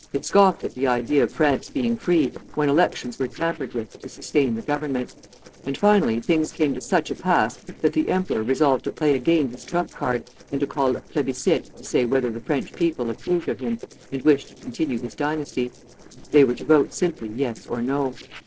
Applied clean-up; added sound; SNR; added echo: neural separator model SepFormer DNS4.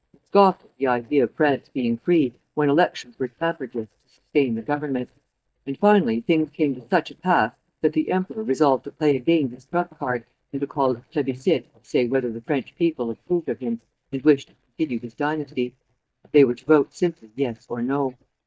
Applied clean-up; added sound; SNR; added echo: neural mask model DeepFilterNet 3.